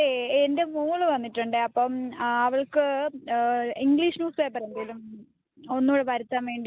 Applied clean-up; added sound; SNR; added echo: none; none; none; none.